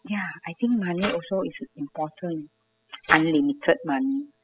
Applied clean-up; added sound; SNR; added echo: classical method spectral subtraction.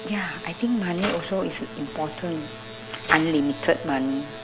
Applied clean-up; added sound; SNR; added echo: none; Musical instrument + Mechanisms; 10 dB; none.